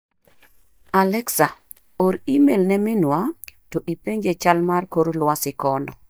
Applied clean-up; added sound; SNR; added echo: neural mask model DeepFilterNet 3.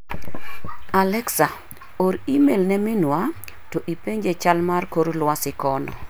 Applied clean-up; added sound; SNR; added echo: none; none; none; none.